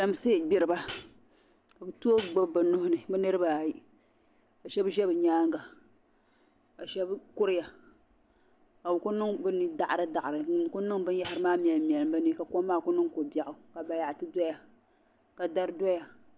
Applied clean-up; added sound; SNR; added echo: none; Hi-hat; 7 dB; none.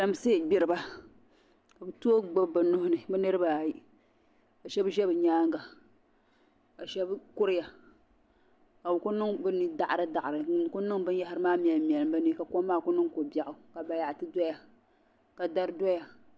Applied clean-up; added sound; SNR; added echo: none; none; none; none.